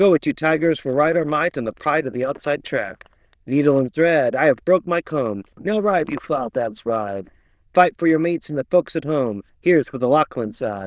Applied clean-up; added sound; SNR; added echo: neural diffusion model UNIVERSE++.